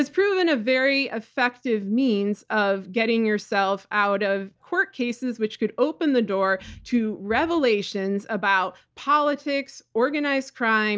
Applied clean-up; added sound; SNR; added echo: none; none; none; none.